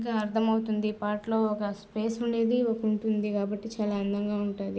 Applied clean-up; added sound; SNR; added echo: none; none; none; none.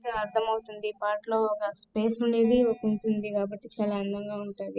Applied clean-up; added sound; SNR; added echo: classical method spectral subtraction.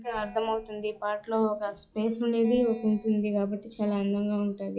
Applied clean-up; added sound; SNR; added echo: classical method log-MMSE.